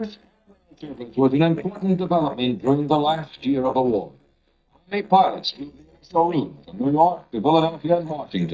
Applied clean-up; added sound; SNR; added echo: neural mask model DeepFilterNet 3.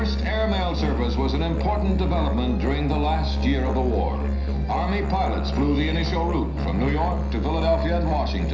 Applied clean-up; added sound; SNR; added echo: none; Musical instrument; -1 dB; reverberation time 0.5 s.